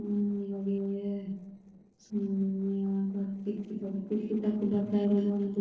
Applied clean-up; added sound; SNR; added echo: neural separator model SepFormer DNS4.